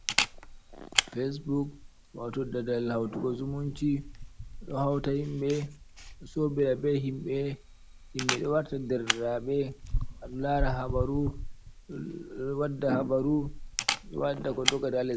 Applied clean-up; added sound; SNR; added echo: none; Camera; 5 dB; none.